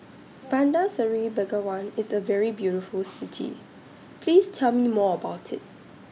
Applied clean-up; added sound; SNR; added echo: none; none; none; none.